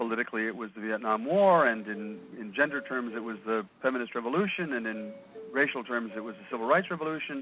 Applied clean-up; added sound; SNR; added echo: none; Subway, metro, underground; 18 dB; none.